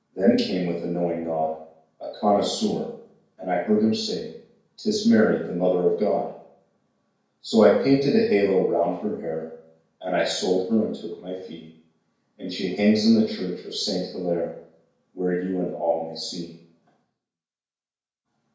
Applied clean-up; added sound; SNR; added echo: none; none; none; reverberation time 0.5 s.